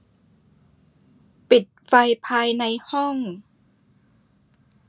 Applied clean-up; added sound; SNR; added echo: none; none; none; none.